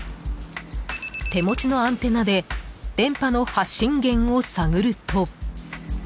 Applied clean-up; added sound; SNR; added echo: none; none; none; none.